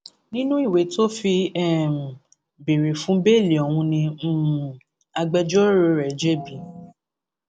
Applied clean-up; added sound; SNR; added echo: none; Organ; 15 dB; none.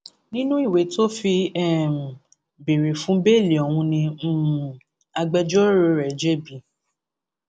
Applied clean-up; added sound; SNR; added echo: none; none; none; none.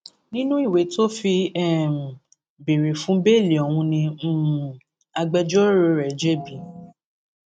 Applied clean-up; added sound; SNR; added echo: neural mask model RNNoise.